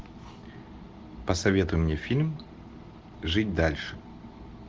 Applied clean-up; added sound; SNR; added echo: none; none; none; none.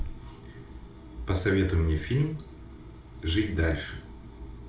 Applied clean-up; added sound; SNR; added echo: none; none; none; reverberation time 0.4 s.